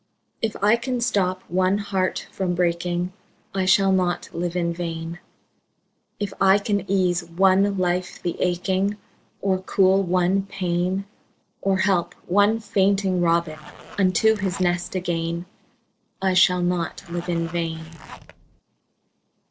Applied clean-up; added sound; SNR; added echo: neural separator model SepFormer DNS4.